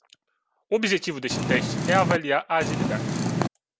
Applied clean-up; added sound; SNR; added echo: none; Purr; -1 dB; none.